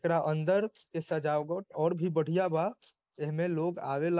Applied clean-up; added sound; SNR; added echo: neural mask model Resemble Enhance denoiser.